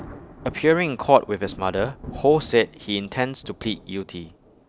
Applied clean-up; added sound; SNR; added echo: none; Thunder; 18 dB; none.